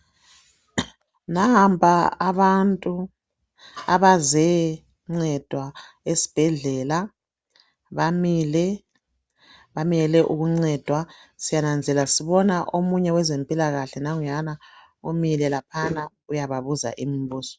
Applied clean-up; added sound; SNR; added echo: none; none; none; none.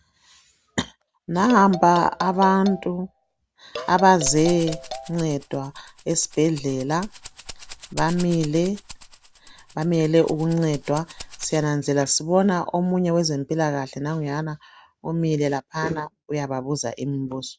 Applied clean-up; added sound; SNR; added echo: none; Rattle (instrument) + Marimba, xylophone; 14 dB; none.